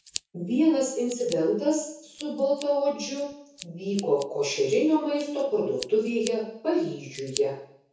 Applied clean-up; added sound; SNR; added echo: none; Scissors; 18 dB; reverberation time 0.6 s.